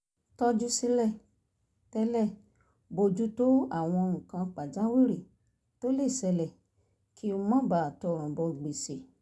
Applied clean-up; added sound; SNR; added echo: none; none; none; none.